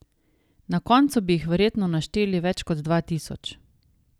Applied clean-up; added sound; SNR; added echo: none; none; none; none.